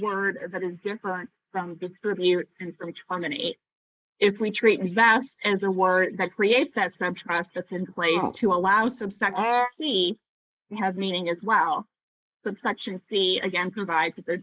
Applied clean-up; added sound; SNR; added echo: neural mask model Resemble Enhance denoiser.